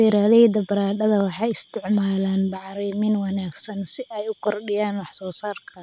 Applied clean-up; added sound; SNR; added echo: none; none; none; none.